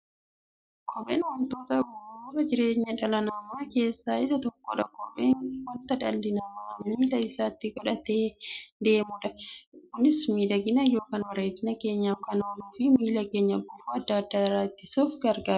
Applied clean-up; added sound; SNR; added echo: none; none; none; none.